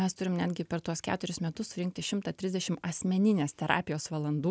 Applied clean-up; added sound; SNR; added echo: none; none; none; none.